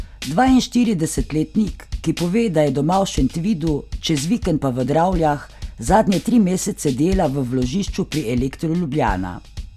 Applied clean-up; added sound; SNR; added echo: none; Drum kit; 13 dB; none.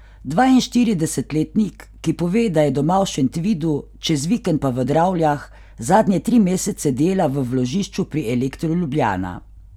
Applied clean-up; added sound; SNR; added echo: none; none; none; none.